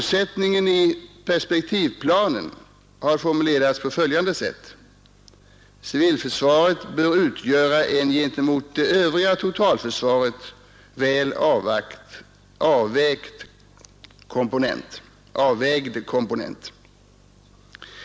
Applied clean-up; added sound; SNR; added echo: none; none; none; none.